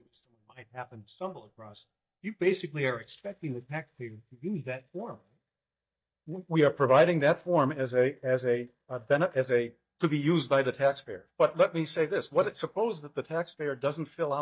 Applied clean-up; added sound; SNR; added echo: neural mask model DeepFilterNet 3.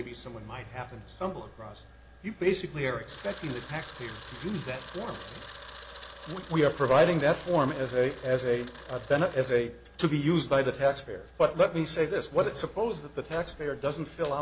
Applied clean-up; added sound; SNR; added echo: none; Camera; 18 dB; none.